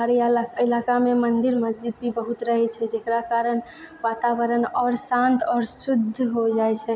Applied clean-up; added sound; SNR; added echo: none; none; none; none.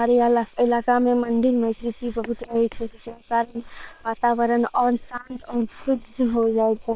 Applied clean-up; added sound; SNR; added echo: neural separator model SepFormer WHAM!.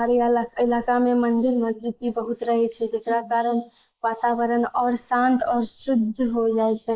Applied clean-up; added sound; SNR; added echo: neural mask model Resemble Enhance denoiser.